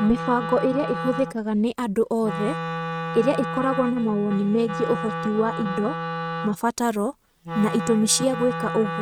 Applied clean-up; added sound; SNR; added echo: neural mask model RNNoise.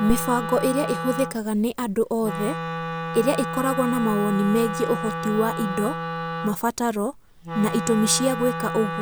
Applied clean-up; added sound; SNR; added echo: none; Wind instrument, woodwind instrument; 6 dB; none.